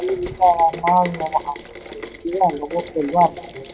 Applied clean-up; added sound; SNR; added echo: none; Rain; 12 dB; reverberation time 0.9 s.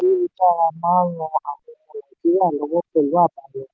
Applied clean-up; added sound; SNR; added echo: none; none; none; none.